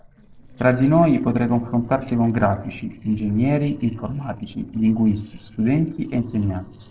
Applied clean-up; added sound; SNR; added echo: neural separator model SepFormer DNS4.